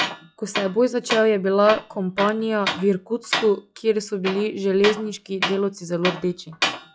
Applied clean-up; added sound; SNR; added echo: classical method log-MMSE.